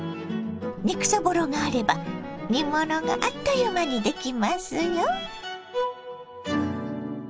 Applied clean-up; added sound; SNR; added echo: none; none; none; none.